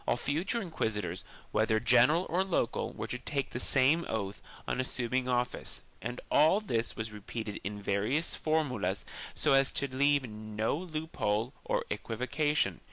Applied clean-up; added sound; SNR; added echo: none; none; none; none.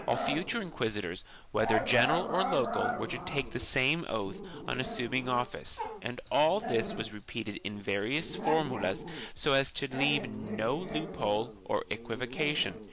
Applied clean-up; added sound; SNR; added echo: none; Growling; 7 dB; none.